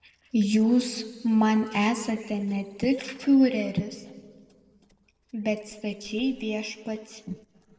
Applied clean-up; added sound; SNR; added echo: neural separator model SepFormer DNS4.